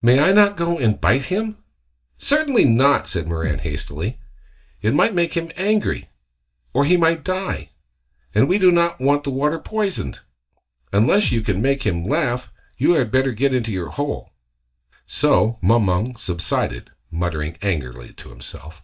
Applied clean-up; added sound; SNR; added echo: neural mask model DeepFilterNet 3.